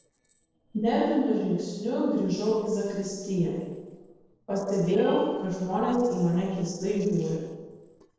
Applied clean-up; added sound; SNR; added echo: neural separator model SepFormer DNS4.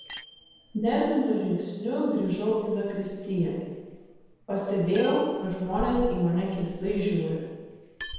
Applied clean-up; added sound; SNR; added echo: none; Bicycle bell; 14 dB; reverberation time 1.2 s.